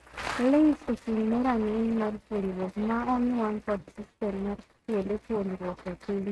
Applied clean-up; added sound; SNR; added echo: neural mask model RNNoise.